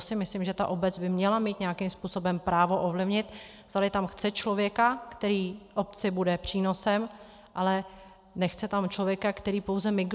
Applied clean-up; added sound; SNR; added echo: none; none; none; none.